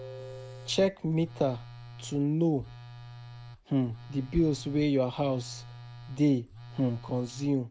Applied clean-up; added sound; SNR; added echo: none; Telephone; 16 dB; none.